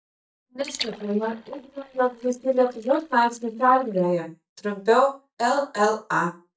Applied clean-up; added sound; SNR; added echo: neural mask model DeepFilterNet 3.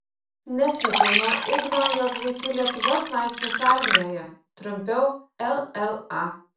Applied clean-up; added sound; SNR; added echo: none; Fill (with liquid); -2 dB; reverberation time 0.3 s.